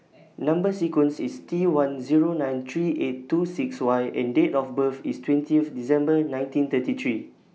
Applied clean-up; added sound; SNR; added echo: none; none; none; none.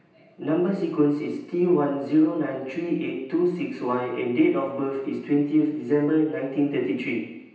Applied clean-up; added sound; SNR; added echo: none; none; none; reverberation time 0.9 s.